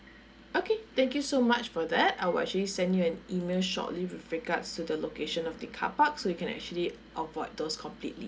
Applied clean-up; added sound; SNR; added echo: none; none; none; none.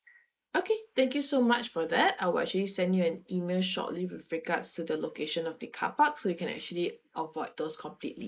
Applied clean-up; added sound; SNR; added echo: neural mask model Resemble Enhance denoiser.